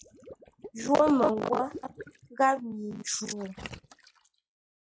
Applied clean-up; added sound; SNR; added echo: classical method log-MMSE.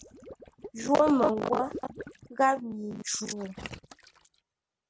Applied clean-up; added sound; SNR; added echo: none; Water / Liquid; 15 dB; none.